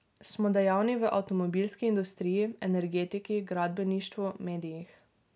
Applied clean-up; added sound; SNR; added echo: none; none; none; none.